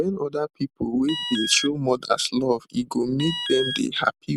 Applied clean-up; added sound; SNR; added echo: none; Alarm; 7 dB; none.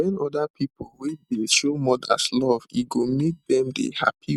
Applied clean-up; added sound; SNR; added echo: neural mask model DeepFilterNet 3.